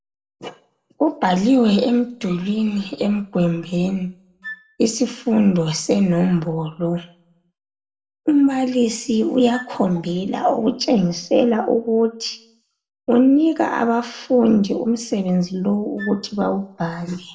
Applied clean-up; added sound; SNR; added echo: none; Wind instrument, woodwind instrument; 19 dB; reverberation time 0.3 s.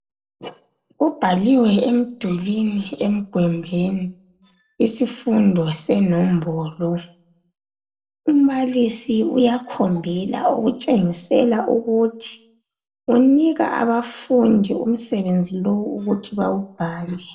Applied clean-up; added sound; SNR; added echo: neural separator model SepFormer DNS4.